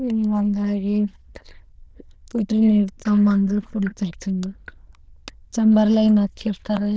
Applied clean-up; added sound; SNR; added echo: neural diffusion model UNIVERSE++.